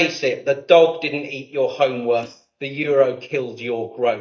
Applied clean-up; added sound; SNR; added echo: neural mask model DeepFilterNet 3.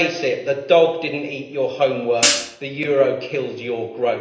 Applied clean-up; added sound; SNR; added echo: none; Hi-hat; 1 dB; reverberation time 0.9 s.